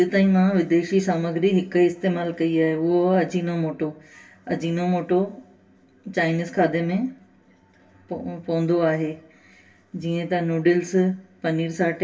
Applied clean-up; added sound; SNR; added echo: none; none; none; reverberation time 0.1 s.